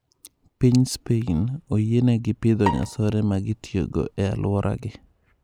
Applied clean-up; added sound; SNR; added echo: none; Bowed string instrument; 12 dB; none.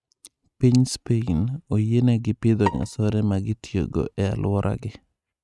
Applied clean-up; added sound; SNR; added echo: neural mask model RNNoise.